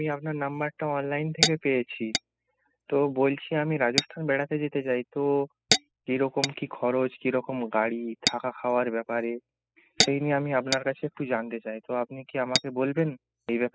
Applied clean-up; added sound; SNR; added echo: classical method spectral subtraction.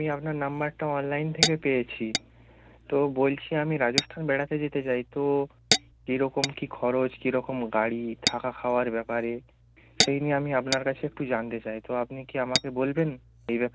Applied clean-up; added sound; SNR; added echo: none; Tap / Glass; 6 dB; none.